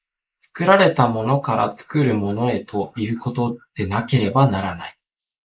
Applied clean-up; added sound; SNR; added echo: neural mask model Resemble Enhance denoiser.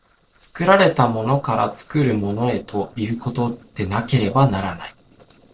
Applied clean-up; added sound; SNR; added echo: neural separator model SepFormer DNS4.